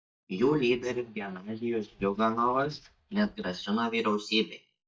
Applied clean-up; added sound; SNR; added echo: neural mask model DeepFilterNet 3.